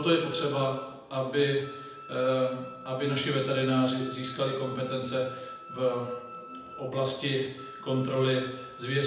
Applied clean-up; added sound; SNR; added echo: none; Wind instrument, woodwind instrument; 16 dB; reverberation time 0.9 s.